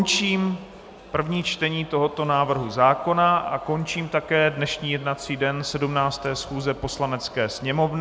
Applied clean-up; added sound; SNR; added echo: none; none; none; none.